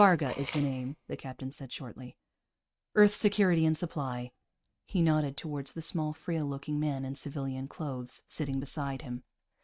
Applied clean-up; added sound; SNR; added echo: neural mask model RNNoise.